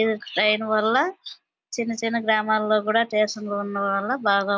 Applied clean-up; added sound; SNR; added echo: none; none; none; none.